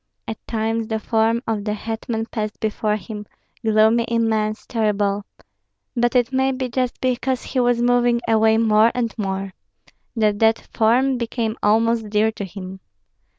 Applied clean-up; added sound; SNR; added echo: none; none; none; none.